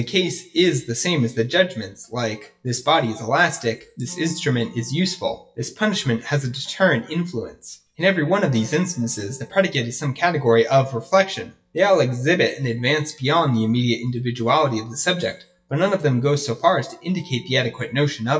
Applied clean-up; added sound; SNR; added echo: classical method WPE with log-MMSE.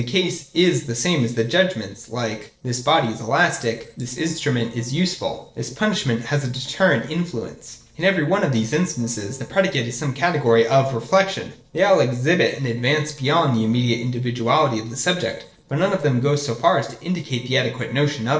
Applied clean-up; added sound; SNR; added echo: neural separator model SepFormer DNS4.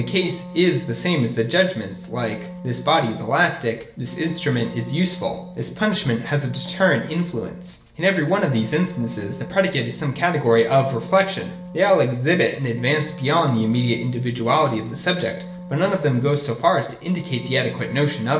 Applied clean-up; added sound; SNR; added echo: none; Wind instrument, woodwind instrument; 15 dB; reverberation time 0.6 s.